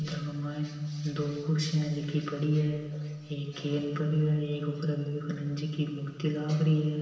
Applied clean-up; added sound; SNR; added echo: none; none; none; reverberation time 1.6 s.